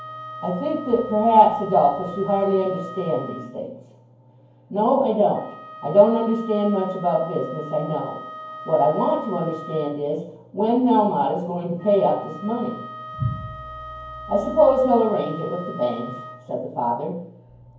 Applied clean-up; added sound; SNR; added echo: none; Wind instrument, woodwind instrument; 16 dB; reverberation time 0.9 s.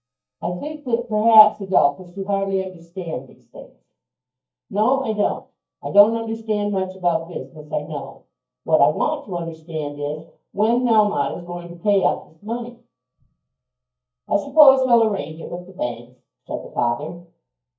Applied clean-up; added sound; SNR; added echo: neural mask model DeepFilterNet 3.